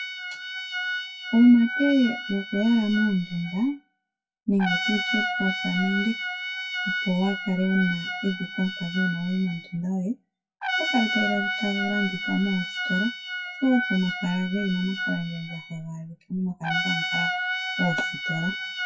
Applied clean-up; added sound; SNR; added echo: classical method WPE with log-MMSE.